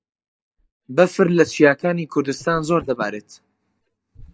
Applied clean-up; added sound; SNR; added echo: neural mask model DeepFilterNet 3.